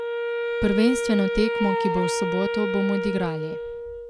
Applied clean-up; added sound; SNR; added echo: none; Wind instrument, woodwind instrument; 1 dB; none.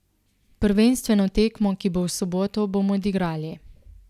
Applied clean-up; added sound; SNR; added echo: none; none; none; none.